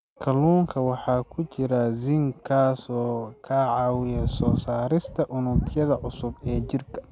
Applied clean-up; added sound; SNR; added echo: none; none; none; none.